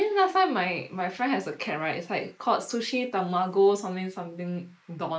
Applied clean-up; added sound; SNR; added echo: neural mask model Resemble Enhance denoiser.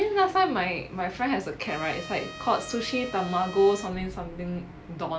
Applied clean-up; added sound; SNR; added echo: none; Trumpet; 15 dB; none.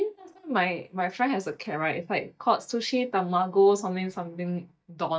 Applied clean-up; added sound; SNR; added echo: neural mask model DeepFilterNet 3.